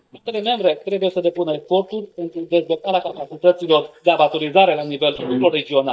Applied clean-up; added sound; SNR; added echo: neural mask model DeepFilterNet 3.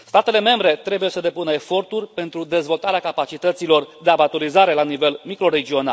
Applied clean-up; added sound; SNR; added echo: none; none; none; none.